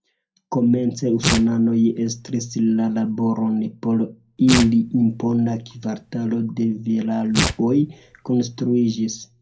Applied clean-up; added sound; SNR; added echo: none; Tearing; 8 dB; reverberation time 0.3 s.